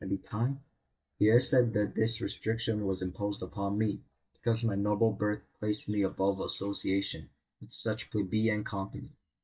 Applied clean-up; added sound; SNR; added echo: neural mask model DeepFilterNet 3.